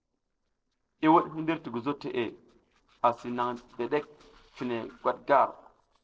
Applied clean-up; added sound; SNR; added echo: neural separator model SepFormer DNS4.